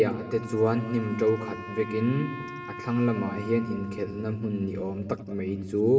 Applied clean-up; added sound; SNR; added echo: none; Wind instrument, woodwind instrument; 15 dB; reverberation time 1.9 s.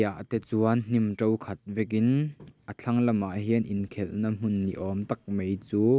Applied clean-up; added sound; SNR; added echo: none; none; none; none.